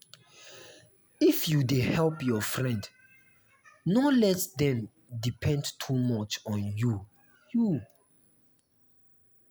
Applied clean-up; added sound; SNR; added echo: none; none; none; none.